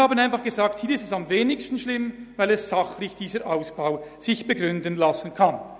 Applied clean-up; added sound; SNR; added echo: none; none; none; none.